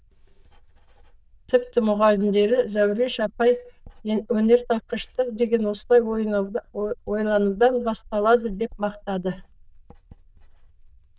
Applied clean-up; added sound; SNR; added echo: neural diffusion model UNIVERSE++.